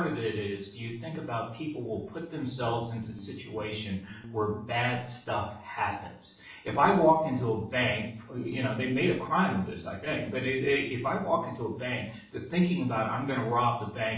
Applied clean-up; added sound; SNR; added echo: none; Guitar; 17 dB; reverberation time 0.5 s.